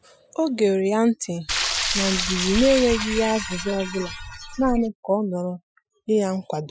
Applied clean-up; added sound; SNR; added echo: classical method Wiener filter.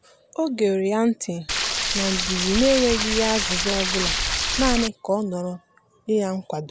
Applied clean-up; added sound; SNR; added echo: none; Stream; 0 dB; none.